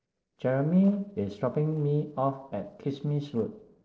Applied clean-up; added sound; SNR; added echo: neural separator model SepFormer DNS4.